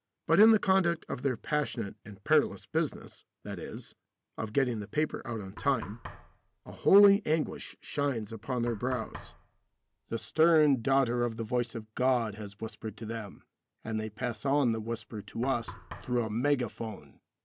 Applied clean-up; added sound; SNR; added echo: none; Knock; 19 dB; none.